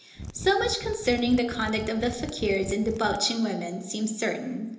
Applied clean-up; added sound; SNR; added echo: none; Mechanisms; 12 dB; reverberation time 1.0 s.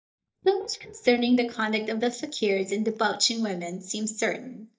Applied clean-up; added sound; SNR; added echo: neural mask model DeepFilterNet 3.